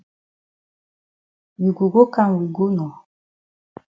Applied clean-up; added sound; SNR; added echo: none; none; none; none.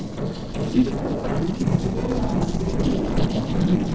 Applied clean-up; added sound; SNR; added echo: neural separator model SepFormer DNS4.